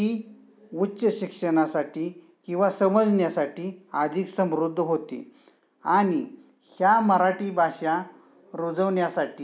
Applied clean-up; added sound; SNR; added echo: none; none; none; none.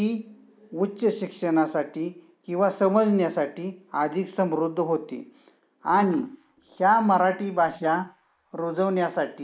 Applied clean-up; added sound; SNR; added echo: neural mask model Resemble Enhance denoiser.